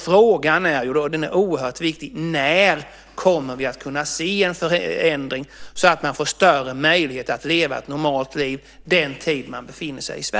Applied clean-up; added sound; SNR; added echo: none; none; none; none.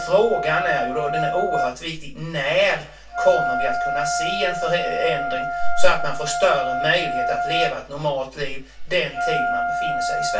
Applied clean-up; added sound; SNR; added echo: none; Wind instrument, woodwind instrument; 4 dB; reverberation time 0.2 s.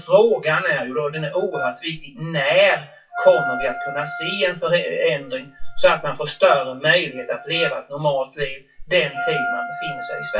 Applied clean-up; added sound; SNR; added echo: classical method WPE with log-MMSE.